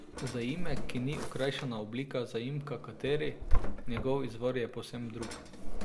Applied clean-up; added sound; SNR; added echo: none; Drawer open or close; -4 dB; none.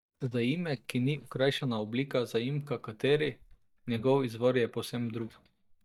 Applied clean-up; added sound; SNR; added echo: neural mask model DeepFilterNet 3.